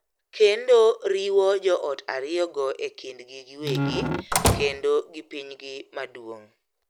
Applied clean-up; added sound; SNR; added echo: none; Squeak / Slam / Wood; 1 dB; none.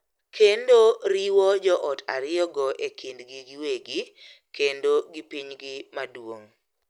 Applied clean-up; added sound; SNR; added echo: none; none; none; none.